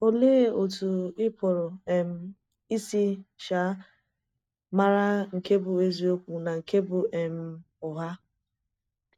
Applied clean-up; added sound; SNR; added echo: neural mask model DeepFilterNet 3.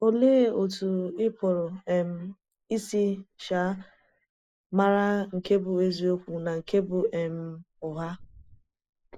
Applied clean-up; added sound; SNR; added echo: neural mask model Resemble Enhance denoiser.